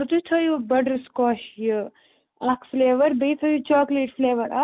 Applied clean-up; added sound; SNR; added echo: none; none; none; none.